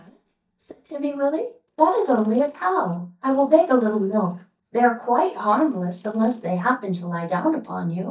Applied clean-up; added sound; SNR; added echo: neural mask model DeepFilterNet 3.